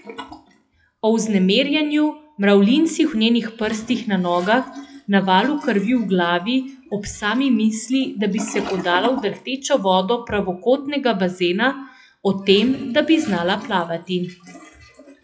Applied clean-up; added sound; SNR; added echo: classical method WPE with log-MMSE.